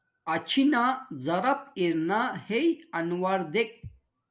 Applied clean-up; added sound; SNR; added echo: none; none; none; none.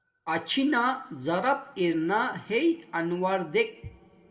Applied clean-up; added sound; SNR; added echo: none; none; none; reverberation time 2.2 s.